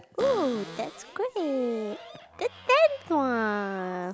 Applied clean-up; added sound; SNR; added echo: none; Cupboard open or close; 17 dB; none.